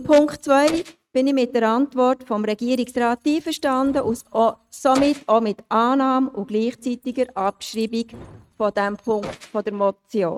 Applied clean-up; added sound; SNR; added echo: neural mask model RNNoise.